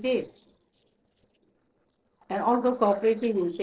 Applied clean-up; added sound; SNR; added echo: neural separator model SepFormer DNS4.